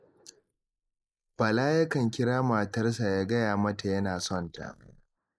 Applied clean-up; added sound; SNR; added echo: neural mask model Resemble Enhance denoiser.